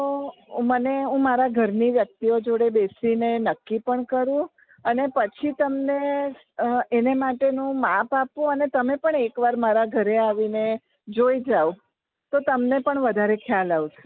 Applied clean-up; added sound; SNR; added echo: none; none; none; none.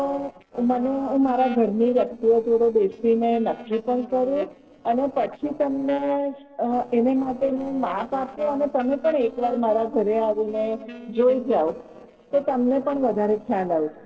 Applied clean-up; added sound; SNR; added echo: neural separator model SepFormer DNS4.